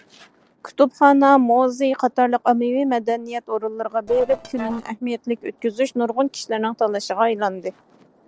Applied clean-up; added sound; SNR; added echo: neural separator model SepFormer DNS4.